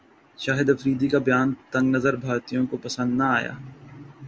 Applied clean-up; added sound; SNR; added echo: none; none; none; none.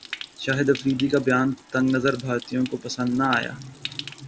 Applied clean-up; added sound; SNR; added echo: none; Stream; 16 dB; none.